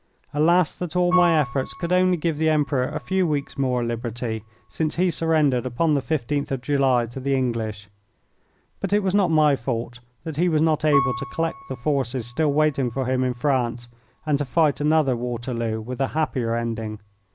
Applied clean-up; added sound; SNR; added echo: none; Piano; 15 dB; none.